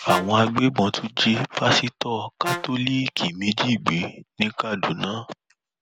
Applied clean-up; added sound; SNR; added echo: none; Brass instrument; 11 dB; none.